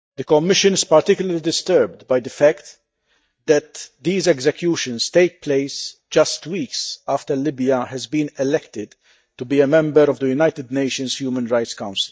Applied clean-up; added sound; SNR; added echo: neural mask model DeepFilterNet 3.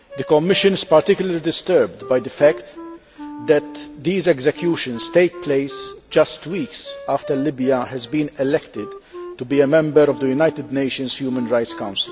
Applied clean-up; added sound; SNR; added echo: none; Wind instrument, woodwind instrument; 17 dB; none.